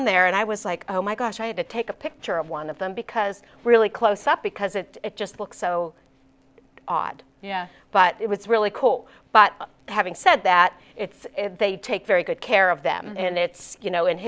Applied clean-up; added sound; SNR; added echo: none; none; none; none.